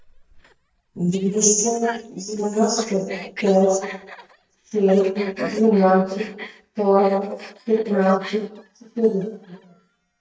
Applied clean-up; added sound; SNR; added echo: neural mask model DeepFilterNet 3.